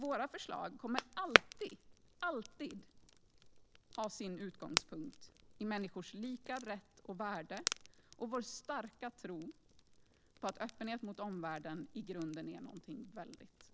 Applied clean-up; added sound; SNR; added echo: none; Crackle; -1 dB; none.